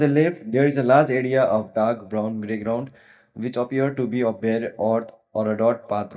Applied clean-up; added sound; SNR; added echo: neural mask model DeepFilterNet 3.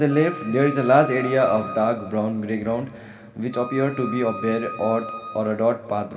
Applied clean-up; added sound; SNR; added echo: none; Wind instrument, woodwind instrument; 13 dB; reverberation time 2.2 s.